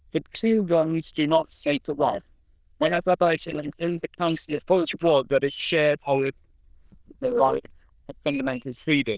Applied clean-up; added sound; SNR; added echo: neural diffusion model UNIVERSE++.